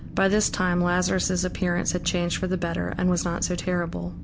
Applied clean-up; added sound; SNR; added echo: none; Wind; 10 dB; none.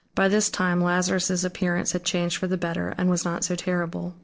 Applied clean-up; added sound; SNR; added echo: neural separator model SepFormer DNS4.